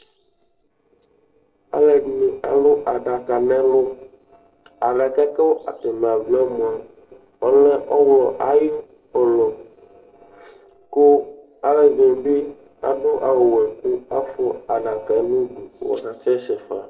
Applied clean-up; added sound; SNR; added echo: neural separator model SepFormer DNS4.